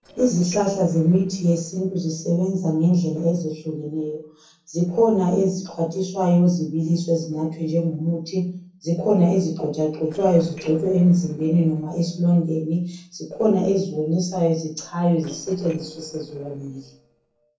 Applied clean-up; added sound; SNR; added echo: neural separator model SepFormer DNS4.